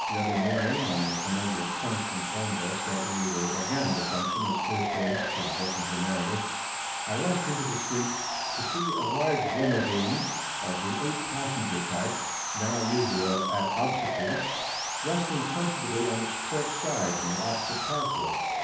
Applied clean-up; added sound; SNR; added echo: none; Sawing; 0 dB; reverberation time 0.9 s.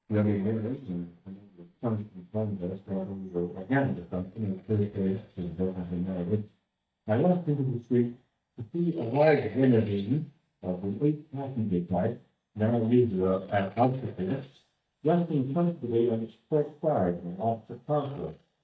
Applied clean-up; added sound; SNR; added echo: neural mask model DeepFilterNet 3.